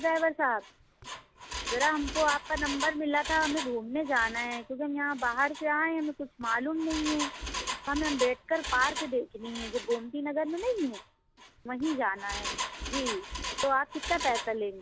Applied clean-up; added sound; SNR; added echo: none; Engine; 8 dB; none.